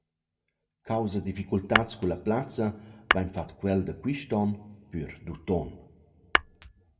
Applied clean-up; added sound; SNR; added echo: none; Tap / Glass; -2 dB; reverberation time 1.0 s.